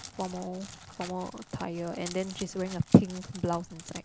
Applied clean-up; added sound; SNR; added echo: none; Crackle; 16 dB; none.